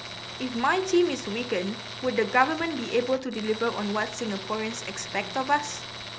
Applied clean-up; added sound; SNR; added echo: none; Tools; 10 dB; none.